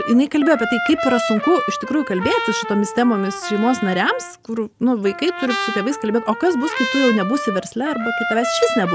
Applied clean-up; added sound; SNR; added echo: none; Trumpet; 6 dB; none.